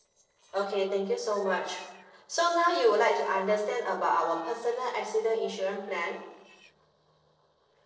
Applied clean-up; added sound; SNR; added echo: neural separator model SepFormer DNS4.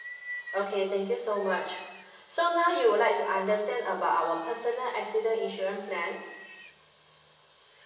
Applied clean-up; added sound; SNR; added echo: none; Livestock, farm animals, working animals; 18 dB; reverberation time 1.1 s.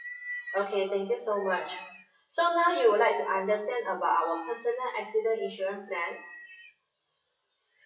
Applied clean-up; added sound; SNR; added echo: classical method WPE with log-MMSE.